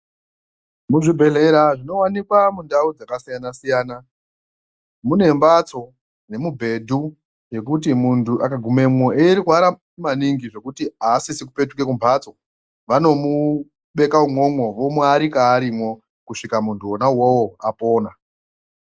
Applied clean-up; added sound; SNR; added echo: none; none; none; none.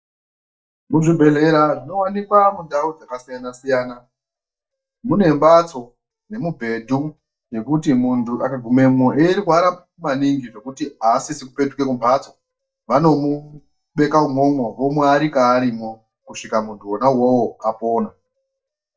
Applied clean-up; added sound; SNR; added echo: neural mask model DeepFilterNet 3.